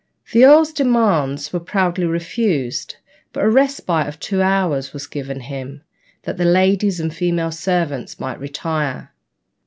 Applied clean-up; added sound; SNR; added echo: none; none; none; none.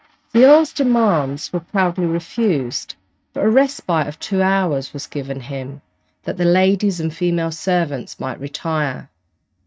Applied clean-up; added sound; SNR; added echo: neural mask model RNNoise.